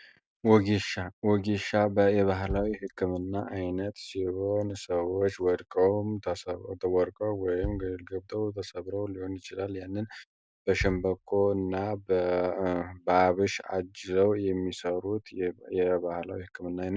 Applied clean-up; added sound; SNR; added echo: none; Bass drum; 14 dB; none.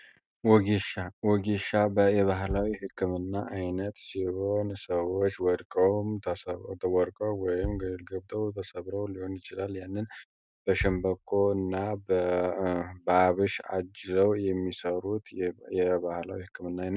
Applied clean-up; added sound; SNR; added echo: neural mask model RNNoise.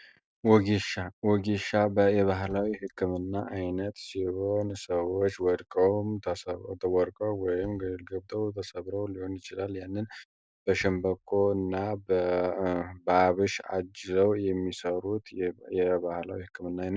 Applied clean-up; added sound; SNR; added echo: neural separator model SepFormer DNS4.